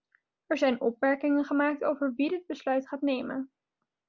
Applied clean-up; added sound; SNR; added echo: none; none; none; none.